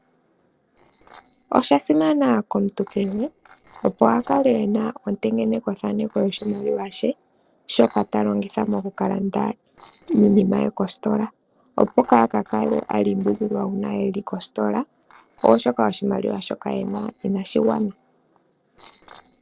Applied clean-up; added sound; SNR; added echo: neural separator model SepFormer DNS4.